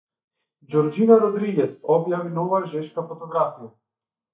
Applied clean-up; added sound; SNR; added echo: neural mask model DeepFilterNet 3.